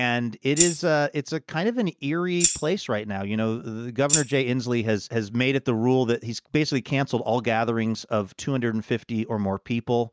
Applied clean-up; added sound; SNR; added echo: neural mask model RNNoise.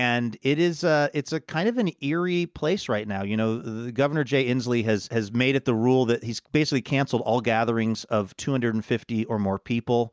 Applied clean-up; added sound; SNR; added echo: none; none; none; none.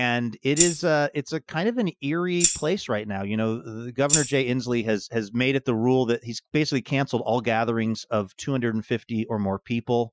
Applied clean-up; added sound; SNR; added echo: classical method Wiener filter.